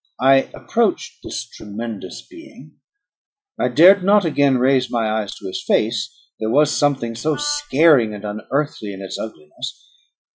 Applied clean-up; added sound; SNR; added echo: classical method Wiener filter.